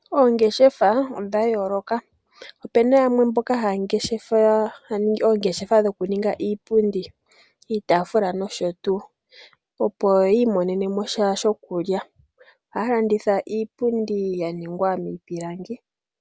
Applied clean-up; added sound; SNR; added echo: none; none; none; none.